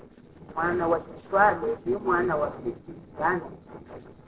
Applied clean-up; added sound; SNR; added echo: neural separator model SepFormer DNS4.